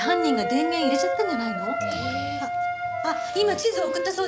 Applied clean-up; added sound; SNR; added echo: none; Wind instrument, woodwind instrument + Wind instrument, woodwind instrument; 1 dB; none.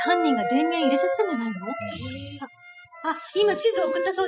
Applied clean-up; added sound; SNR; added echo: classical method spectral subtraction.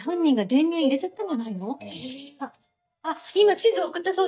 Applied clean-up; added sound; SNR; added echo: neural mask model DeepFilterNet 3.